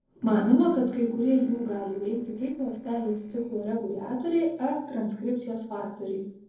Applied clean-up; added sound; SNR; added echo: neural separator model SepFormer DNS4.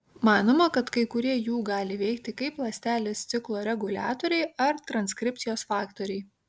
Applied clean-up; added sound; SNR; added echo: none; none; none; none.